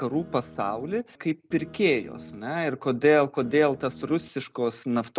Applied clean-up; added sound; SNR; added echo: none; Guitar; 18 dB; none.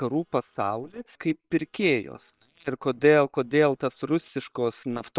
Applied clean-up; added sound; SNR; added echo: neural separator model SepFormer WHAM!.